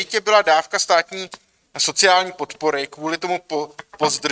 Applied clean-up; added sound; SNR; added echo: neural mask model RNNoise.